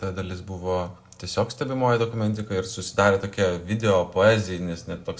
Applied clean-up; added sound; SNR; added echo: none; none; none; reverberation time 0.3 s.